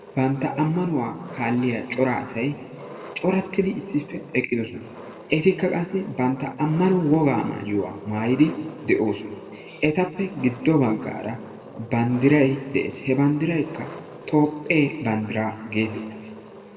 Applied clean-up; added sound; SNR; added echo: none; Engine; 18 dB; reverberation time 1.4 s.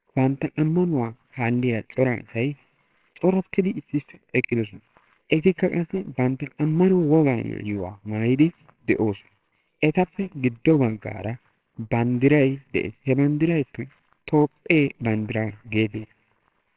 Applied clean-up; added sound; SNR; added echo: neural separator model SepFormer WHAMR!.